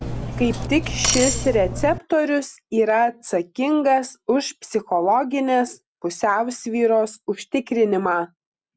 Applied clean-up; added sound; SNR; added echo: none; Cutlery, silverware; 4 dB; none.